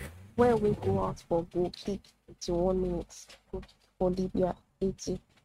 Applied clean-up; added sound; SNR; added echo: neural mask model RNNoise.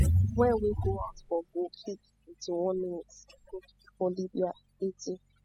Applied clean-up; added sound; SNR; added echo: classical method spectral subtraction.